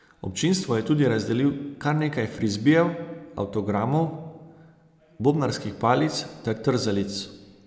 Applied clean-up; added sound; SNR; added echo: none; none; none; none.